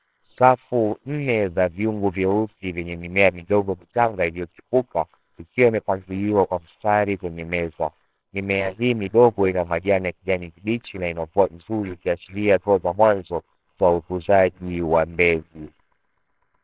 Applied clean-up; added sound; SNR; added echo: neural separator model SepFormer WHAMR!.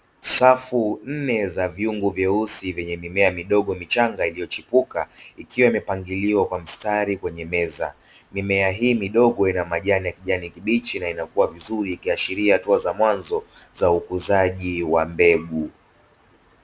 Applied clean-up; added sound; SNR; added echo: none; none; none; none.